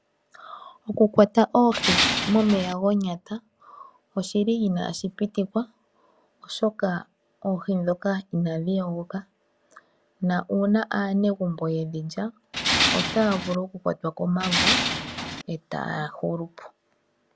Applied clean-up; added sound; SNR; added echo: none; Tools; -1 dB; none.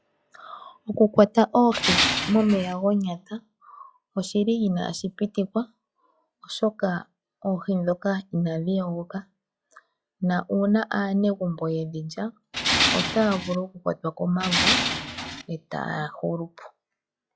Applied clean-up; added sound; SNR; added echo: classical method log-MMSE.